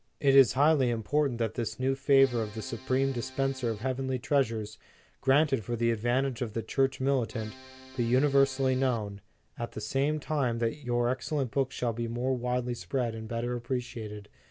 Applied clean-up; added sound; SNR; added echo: none; Accordion; 20 dB; none.